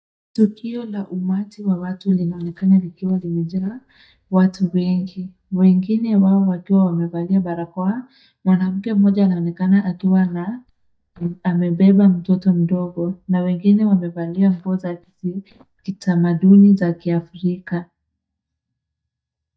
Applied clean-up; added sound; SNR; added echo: neural mask model DeepFilterNet 3.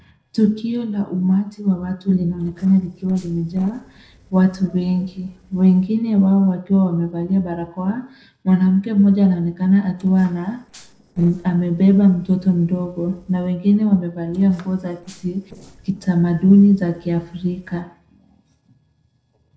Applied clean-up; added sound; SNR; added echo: neural separator model SepFormer DNS4.